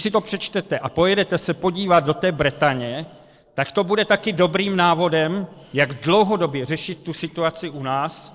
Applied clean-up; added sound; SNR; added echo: neural separator model SepFormer DNS4.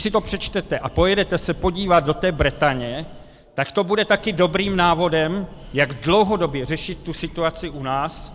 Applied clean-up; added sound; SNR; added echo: none; Breathing; 17 dB; none.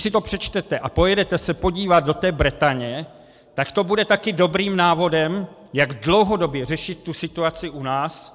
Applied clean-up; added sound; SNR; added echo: none; none; none; none.